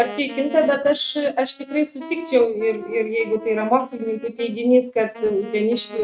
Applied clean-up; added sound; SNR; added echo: neural mask model RNNoise.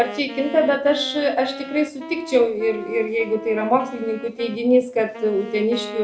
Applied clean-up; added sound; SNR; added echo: none; Wind instrument, woodwind instrument; 14 dB; none.